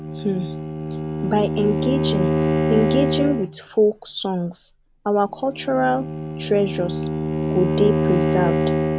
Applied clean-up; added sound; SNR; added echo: none; Bowed string instrument; 0 dB; none.